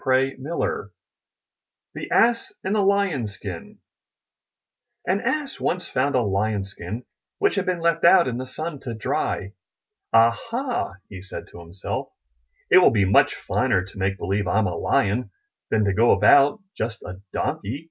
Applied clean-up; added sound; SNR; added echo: none; none; none; none.